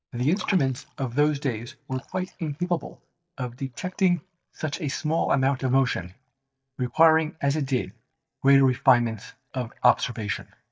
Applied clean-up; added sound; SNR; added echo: neural mask model DeepFilterNet 3.